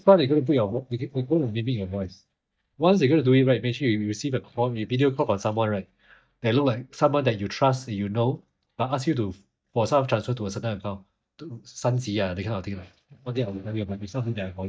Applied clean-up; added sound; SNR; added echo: neural mask model DeepFilterNet 3.